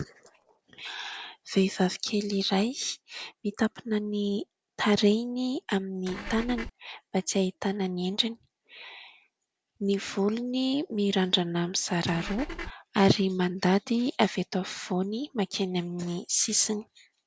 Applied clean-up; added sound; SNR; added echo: neural separator model SepFormer DNS4.